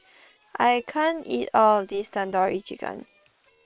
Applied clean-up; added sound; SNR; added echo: neural separator model SepFormer WHAM!.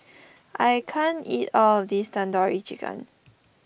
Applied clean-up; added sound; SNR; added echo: none; none; none; none.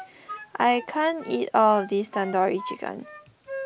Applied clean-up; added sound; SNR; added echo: none; Wind instrument, woodwind instrument; 15 dB; none.